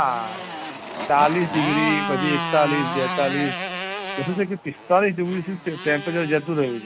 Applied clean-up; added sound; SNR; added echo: none; Motorcycle; 6 dB; none.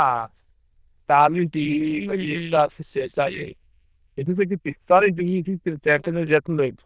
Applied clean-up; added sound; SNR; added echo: neural diffusion model UNIVERSE++.